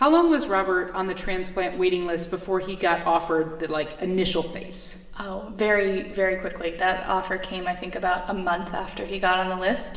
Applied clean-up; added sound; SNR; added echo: none; none; none; reverberation time 2.7 s.